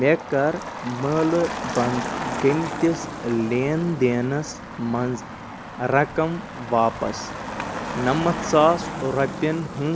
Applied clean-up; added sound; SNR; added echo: none; Motor vehicle (road); 8 dB; none.